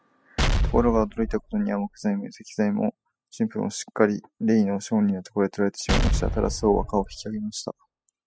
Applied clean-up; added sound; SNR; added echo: classical method spectral subtraction.